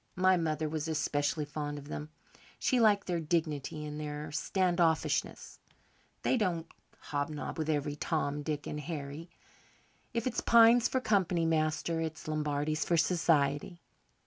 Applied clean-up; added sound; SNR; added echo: none; none; none; none.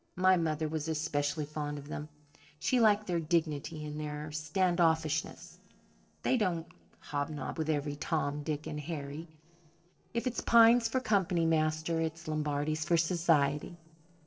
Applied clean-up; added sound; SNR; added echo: neural separator model SepFormer DNS4.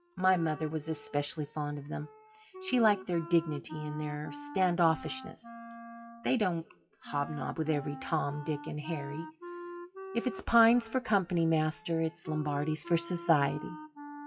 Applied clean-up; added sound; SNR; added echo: classical method WPE with log-MMSE.